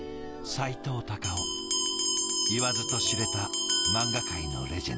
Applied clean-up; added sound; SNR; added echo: none; Bell; -3 dB; none.